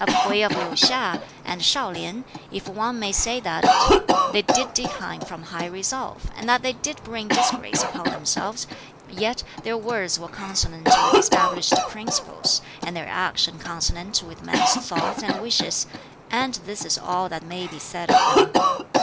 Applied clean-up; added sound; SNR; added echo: none; Cough; -2 dB; none.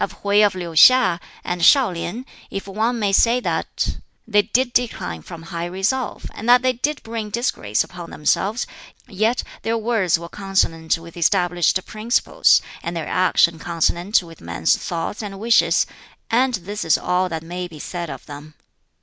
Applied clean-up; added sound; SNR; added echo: none; none; none; none.